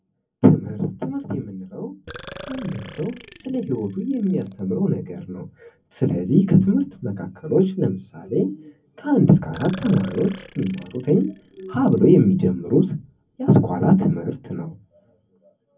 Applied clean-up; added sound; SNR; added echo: none; Burping, eructation; 20 dB; reverberation time 0.3 s.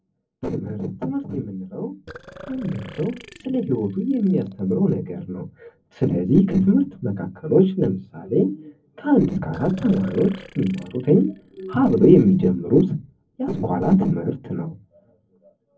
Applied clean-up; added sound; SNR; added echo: neural separator model SepFormer DNS4.